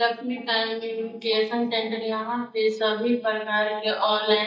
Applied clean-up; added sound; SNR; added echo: neural mask model DeepFilterNet 3.